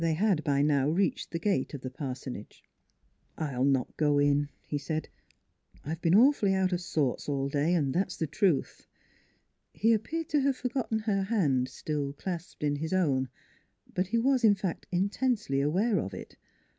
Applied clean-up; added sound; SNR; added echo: none; none; none; none.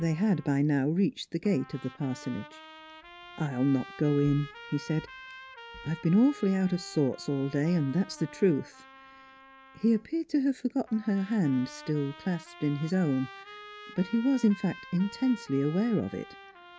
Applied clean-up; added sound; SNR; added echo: none; Trumpet; 19 dB; none.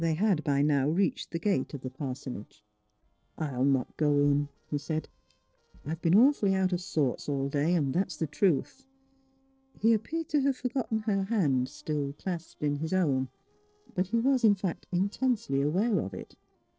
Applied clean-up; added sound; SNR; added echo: neural separator model SepFormer DNS4.